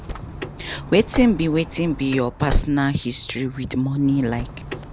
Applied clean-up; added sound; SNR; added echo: none; Car; 9 dB; none.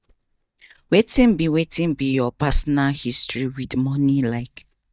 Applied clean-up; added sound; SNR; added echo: neural mask model DeepFilterNet 3.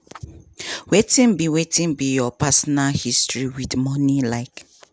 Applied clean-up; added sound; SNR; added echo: none; none; none; none.